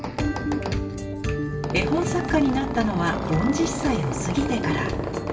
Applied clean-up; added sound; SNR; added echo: none; Squeak; 6 dB; reverberation time 2.4 s.